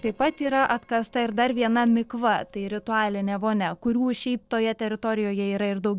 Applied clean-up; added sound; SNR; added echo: neural separator model SepFormer DNS4.